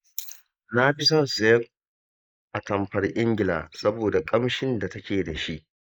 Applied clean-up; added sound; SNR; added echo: neural mask model Resemble Enhance denoiser.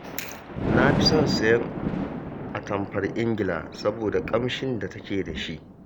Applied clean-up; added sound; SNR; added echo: none; Thunder; 2 dB; none.